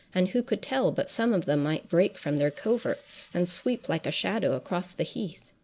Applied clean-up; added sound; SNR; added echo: neural mask model Resemble Enhance denoiser.